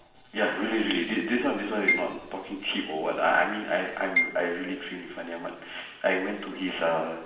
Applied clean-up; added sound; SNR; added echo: none; Marimba, xylophone; 4 dB; reverberation time 1.0 s.